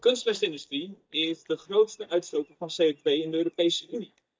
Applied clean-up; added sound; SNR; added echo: neural mask model DeepFilterNet 3.